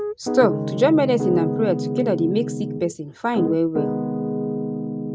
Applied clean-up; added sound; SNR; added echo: none; Piano; 3 dB; none.